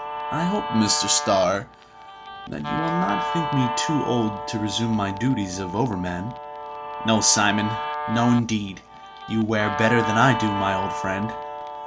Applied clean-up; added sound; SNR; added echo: none; Guitar; 6 dB; none.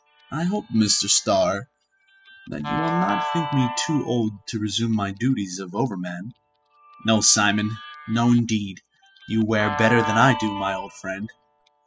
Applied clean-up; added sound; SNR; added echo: classical method spectral subtraction.